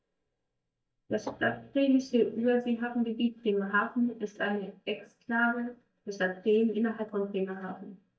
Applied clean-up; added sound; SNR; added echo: neural mask model DeepFilterNet 3.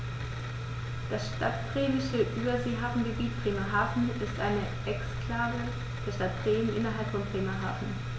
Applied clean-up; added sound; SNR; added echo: none; none; none; none.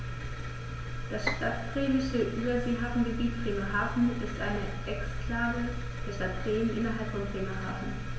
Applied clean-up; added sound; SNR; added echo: none; Bowed string instrument; 9 dB; reverberation time 0.9 s.